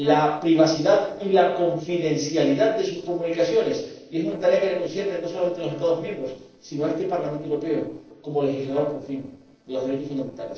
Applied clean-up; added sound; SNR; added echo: neural separator model SepFormer DNS4.